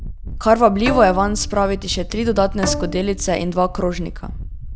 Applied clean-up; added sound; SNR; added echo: none; Wind + Bowed string instrument; 8 dB; none.